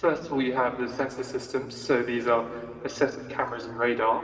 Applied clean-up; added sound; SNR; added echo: none; Bass guitar; 19 dB; reverberation time 2.4 s.